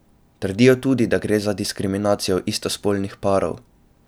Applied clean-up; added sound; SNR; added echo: none; none; none; none.